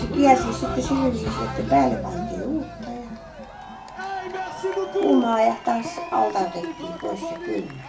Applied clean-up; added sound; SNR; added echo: none; Cheering; 5 dB; reverberation time 0.2 s.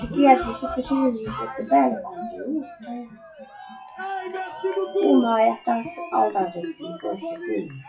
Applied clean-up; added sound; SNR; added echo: classical method WPE with log-MMSE.